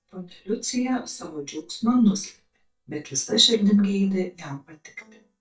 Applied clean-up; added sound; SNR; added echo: neural mask model DeepFilterNet 3.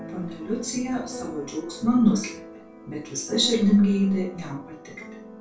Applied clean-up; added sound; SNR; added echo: none; Keyboard (musical); 15 dB; reverberation time 0.3 s.